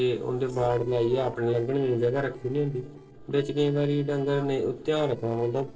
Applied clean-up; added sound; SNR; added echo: neural separator model SepFormer DNS4.